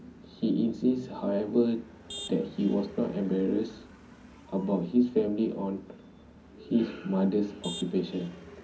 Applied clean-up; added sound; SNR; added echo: none; Motor vehicle (road); 19 dB; reverberation time 0.4 s.